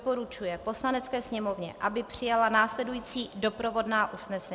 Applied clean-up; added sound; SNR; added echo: none; none; none; none.